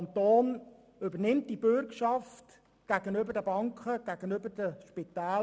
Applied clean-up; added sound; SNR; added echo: none; none; none; none.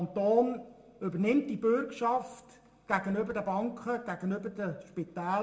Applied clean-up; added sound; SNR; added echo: none; none; none; reverberation time 0.6 s.